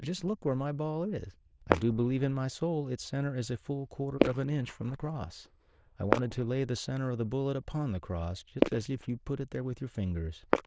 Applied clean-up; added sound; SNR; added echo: neural diffusion model UNIVERSE++.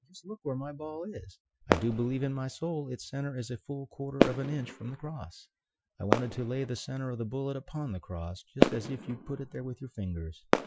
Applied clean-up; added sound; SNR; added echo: classical method Wiener filter.